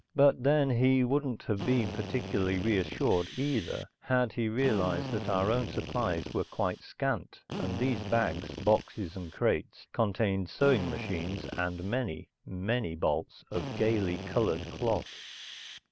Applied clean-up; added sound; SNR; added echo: none; Drill; 11 dB; none.